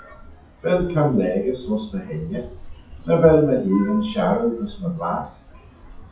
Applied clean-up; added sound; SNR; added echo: classical method WPE with log-MMSE.